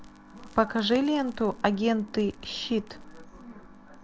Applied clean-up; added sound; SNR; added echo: none; Crackle; 20 dB; none.